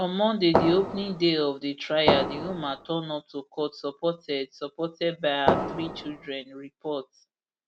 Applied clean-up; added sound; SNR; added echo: none; Fireworks; -1 dB; none.